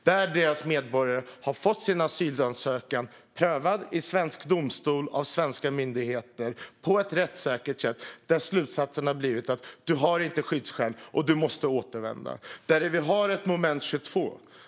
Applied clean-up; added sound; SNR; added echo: none; none; none; none.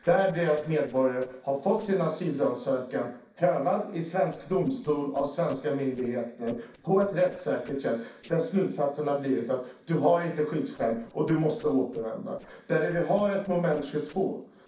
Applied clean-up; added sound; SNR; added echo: neural separator model SepFormer DNS4.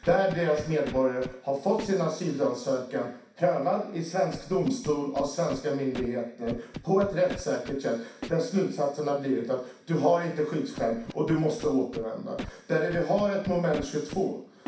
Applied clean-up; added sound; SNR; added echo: none; Scratching (performance technique); 16 dB; reverberation time 0.6 s.